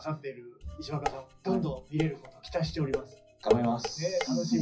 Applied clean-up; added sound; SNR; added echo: classical method WPE with log-MMSE.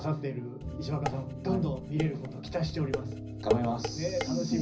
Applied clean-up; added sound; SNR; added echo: none; Dishes, pots, and pans; 6 dB; reverberation time 0.4 s.